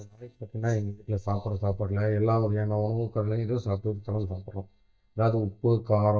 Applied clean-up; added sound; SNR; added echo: neural mask model DeepFilterNet 3.